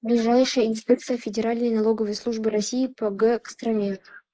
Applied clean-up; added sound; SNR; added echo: neural mask model Resemble Enhance denoiser.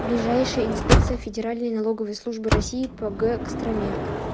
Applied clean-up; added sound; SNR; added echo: none; Sliding door / Motor vehicle (road); -1 dB; none.